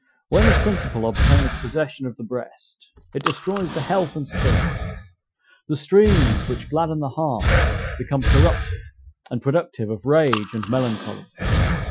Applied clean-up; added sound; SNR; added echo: classical method Wiener filter.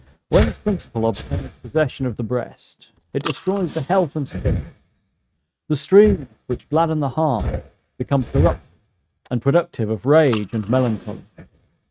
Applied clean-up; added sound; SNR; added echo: neural mask model RNNoise.